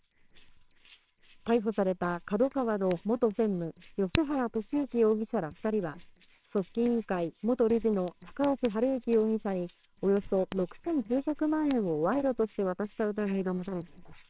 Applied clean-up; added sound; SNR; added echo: neural separator model SepFormer WHAMR!.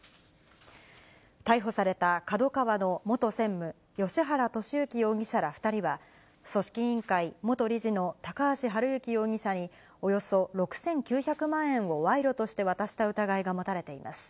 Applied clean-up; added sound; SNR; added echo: none; none; none; none.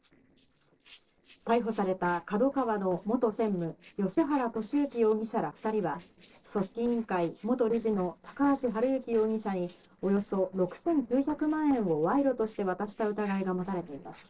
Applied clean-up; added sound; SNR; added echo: neural separator model SepFormer DNS4.